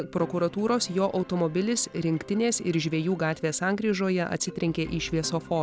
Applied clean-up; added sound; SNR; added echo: none; none; none; none.